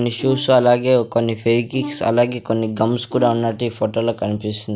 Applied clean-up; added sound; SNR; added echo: none; Brass instrument; 15 dB; none.